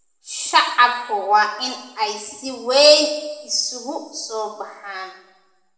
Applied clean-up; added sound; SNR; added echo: none; none; none; reverberation time 0.9 s.